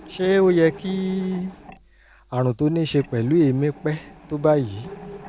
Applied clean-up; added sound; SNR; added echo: none; Mechanisms; 19 dB; none.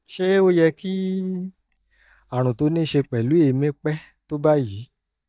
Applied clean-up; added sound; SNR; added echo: neural mask model DeepFilterNet 3.